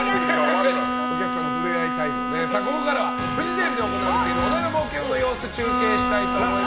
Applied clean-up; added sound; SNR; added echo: none; Bowed string instrument; 0 dB; none.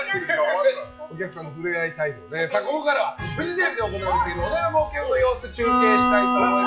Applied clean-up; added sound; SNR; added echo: classical method log-MMSE.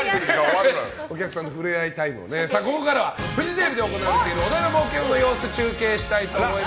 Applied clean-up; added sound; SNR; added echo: none; none; none; none.